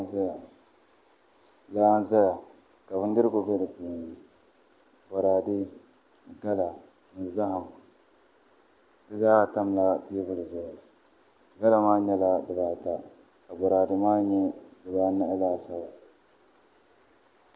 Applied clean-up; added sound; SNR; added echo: none; none; none; none.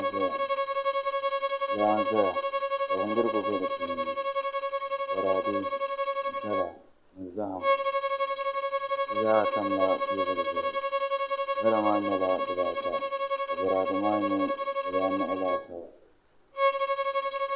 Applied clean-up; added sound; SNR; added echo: none; Bowed string instrument; -3 dB; none.